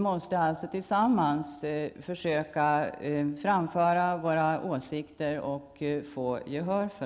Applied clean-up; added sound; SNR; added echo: none; none; none; none.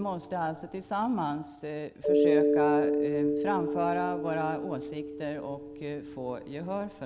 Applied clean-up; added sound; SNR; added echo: none; Mallet percussion; -3 dB; none.